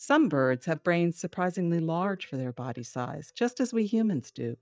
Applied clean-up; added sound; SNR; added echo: neural mask model DeepFilterNet 3.